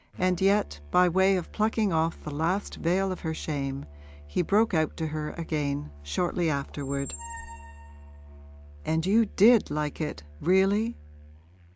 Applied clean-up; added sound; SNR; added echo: none; Squeak + Musical instrument; 17 dB; none.